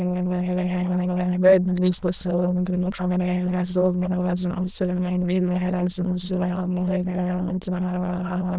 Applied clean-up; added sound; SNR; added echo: neural diffusion model UNIVERSE++.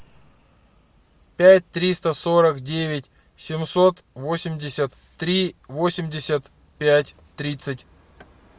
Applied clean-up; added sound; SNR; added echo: none; none; none; none.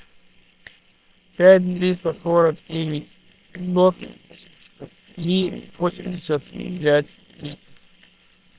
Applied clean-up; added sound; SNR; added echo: neural separator model SepFormer WHAM!.